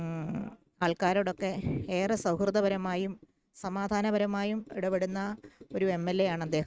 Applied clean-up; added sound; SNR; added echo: neural mask model RNNoise.